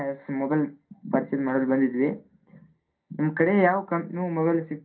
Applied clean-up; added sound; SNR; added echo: none; none; none; reverberation time 0.3 s.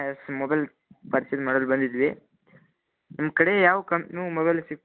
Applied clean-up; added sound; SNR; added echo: none; none; none; none.